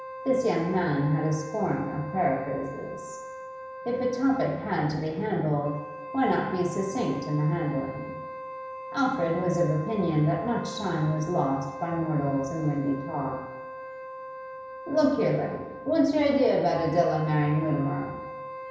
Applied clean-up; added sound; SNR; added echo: none; Wind instrument, woodwind instrument; 12 dB; reverberation time 0.9 s.